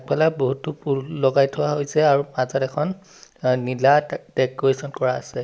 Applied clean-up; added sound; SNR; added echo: none; none; none; none.